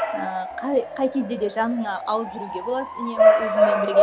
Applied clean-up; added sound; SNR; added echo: none; Bark / Motor vehicle (road) / Siren; -5 dB; none.